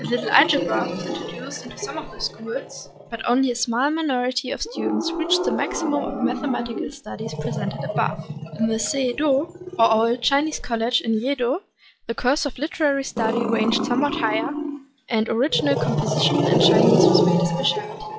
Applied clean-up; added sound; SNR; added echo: classical method log-MMSE.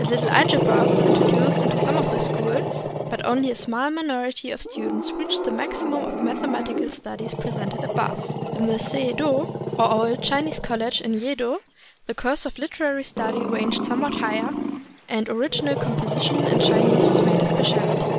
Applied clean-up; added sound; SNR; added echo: none; Growling; -1 dB; none.